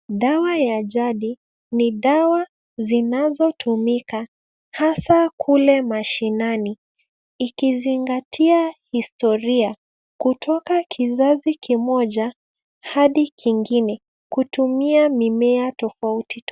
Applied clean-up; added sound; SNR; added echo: none; none; none; none.